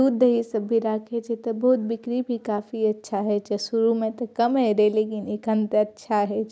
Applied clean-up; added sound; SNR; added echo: none; none; none; none.